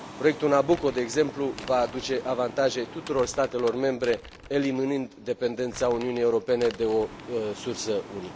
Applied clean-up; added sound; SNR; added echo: none; Crumpling, crinkling + Mechanical fan; 16 dB; none.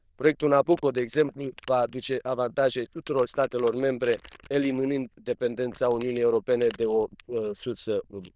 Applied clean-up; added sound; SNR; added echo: neural diffusion model UNIVERSE++.